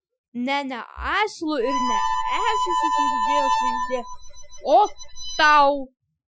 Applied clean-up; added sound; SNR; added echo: classical method Wiener filter.